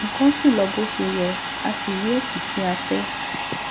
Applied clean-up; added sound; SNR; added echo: none; Domestic sounds, home sounds; 5 dB; none.